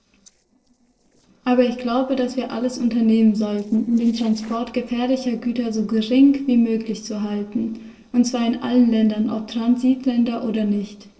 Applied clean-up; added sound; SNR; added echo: neural separator model SepFormer DNS4.